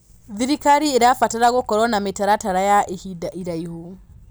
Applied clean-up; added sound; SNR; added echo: none; none; none; none.